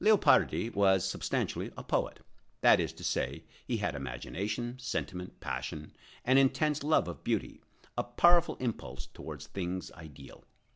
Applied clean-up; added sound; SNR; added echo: none; none; none; none.